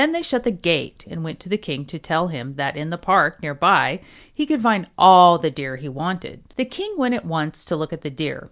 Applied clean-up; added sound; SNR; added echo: none; none; none; none.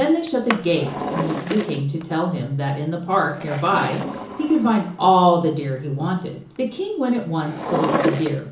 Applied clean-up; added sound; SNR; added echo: none; Drawer open or close; 9 dB; reverberation time 0.7 s.